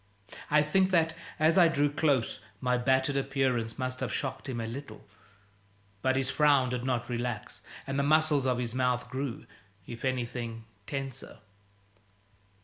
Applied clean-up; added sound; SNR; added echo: none; none; none; none.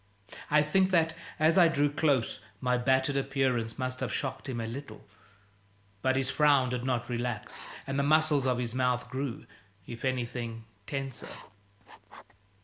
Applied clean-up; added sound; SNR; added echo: none; Writing; 19 dB; none.